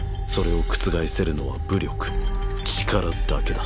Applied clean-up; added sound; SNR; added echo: none; none; none; none.